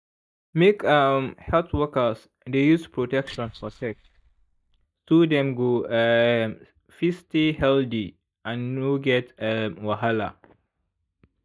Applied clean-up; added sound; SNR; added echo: neural mask model DeepFilterNet 3.